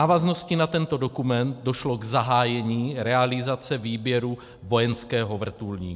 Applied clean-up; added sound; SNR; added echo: none; none; none; none.